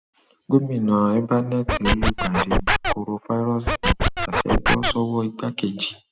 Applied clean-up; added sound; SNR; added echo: none; Scratching (performance technique); -3 dB; none.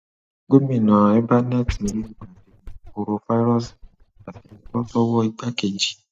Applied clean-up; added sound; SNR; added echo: neural mask model DeepFilterNet 3.